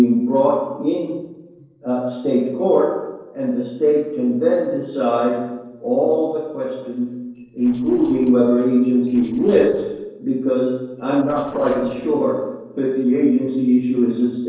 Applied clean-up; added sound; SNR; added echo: neural separator model SepFormer DNS4.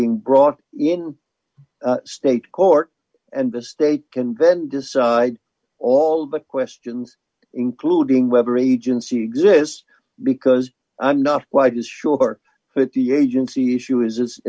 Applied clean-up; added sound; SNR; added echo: none; none; none; none.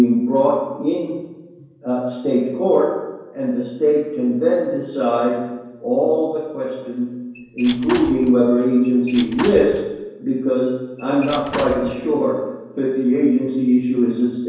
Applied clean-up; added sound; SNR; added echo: none; Squeak / Slam / Wood; 13 dB; reverberation time 1.0 s.